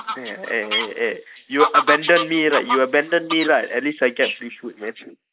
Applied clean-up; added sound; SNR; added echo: neural mask model Resemble Enhance denoiser.